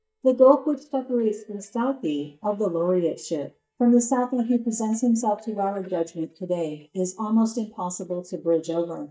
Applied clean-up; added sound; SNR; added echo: neural mask model DeepFilterNet 3.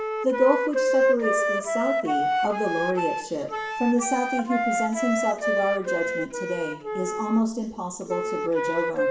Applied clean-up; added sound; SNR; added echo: none; Wind instrument, woodwind instrument; 0 dB; reverberation time 0.8 s.